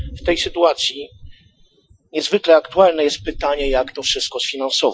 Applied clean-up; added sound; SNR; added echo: classical method Wiener filter.